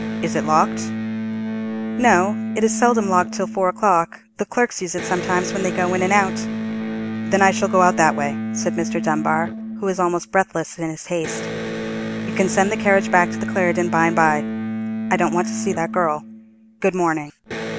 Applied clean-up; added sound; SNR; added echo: none; Electric guitar; 5 dB; none.